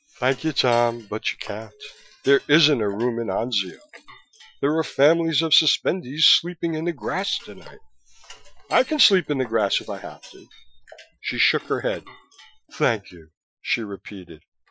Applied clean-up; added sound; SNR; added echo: classical method Wiener filter.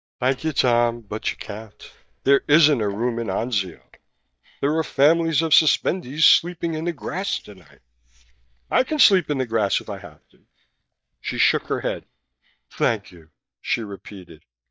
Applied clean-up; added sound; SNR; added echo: neural mask model DeepFilterNet 3.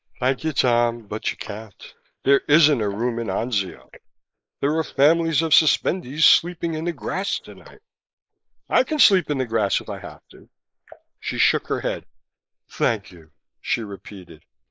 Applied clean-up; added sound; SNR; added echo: neural mask model Resemble Enhance denoiser.